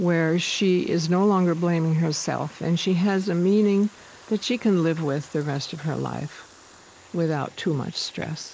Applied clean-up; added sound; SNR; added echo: neural mask model Resemble Enhance denoiser.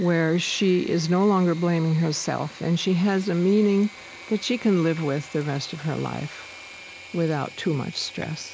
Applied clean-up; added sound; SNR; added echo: none; Engine / Mechanisms; 19 dB; none.